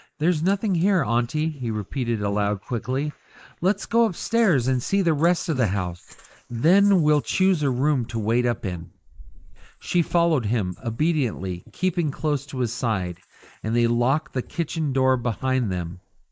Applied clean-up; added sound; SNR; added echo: neural mask model Resemble Enhance denoiser.